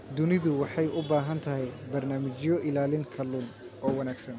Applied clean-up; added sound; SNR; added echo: none; none; none; none.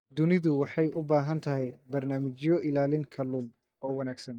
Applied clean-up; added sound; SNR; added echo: neural mask model DeepFilterNet 3.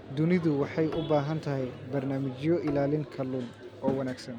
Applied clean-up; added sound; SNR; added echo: none; Bowed string instrument; 18 dB; none.